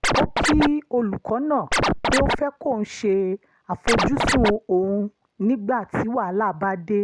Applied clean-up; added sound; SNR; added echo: none; Scratching (performance technique); -2 dB; none.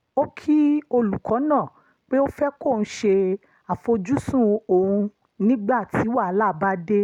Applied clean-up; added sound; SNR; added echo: none; none; none; none.